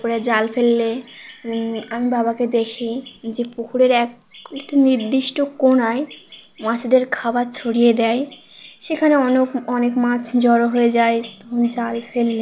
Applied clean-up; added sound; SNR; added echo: none; none; none; none.